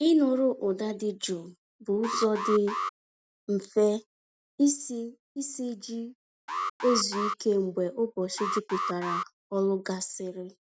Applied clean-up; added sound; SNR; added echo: none; Alarm; 6 dB; none.